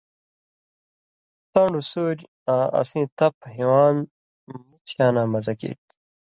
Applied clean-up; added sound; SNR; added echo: none; none; none; none.